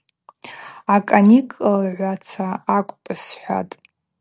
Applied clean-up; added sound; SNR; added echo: none; none; none; none.